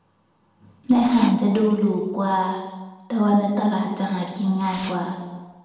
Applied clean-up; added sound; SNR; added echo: none; Fireworks; 14 dB; reverberation time 1.2 s.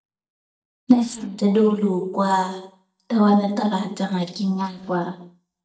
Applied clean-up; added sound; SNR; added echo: neural mask model DeepFilterNet 3.